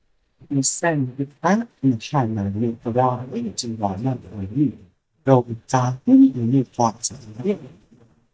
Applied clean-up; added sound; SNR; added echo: neural mask model DeepFilterNet 3.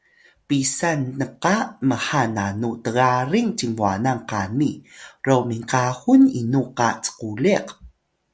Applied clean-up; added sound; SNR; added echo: none; none; none; none.